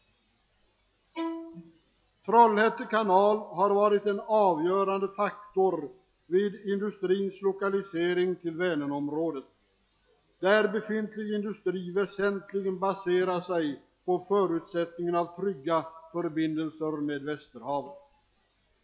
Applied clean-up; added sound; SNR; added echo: classical method log-MMSE.